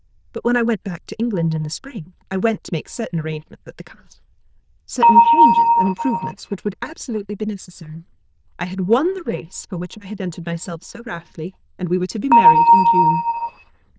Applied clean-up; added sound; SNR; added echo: neural diffusion model UNIVERSE++.